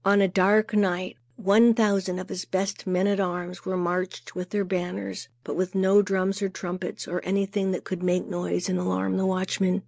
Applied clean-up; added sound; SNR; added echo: none; none; none; none.